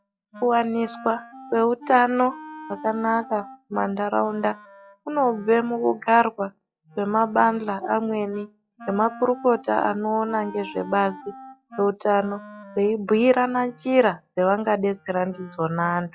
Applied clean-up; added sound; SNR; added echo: classical method log-MMSE.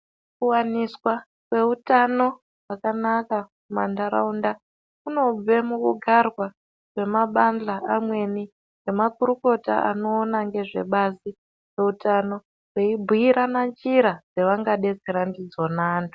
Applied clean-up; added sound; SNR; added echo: none; none; none; none.